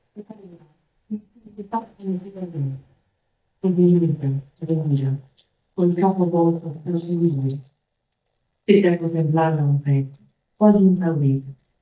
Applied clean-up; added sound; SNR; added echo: neural mask model DeepFilterNet 3.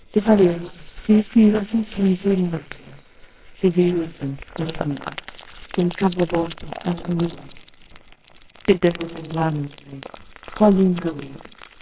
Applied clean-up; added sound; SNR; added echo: neural separator model SepFormer WHAMR!.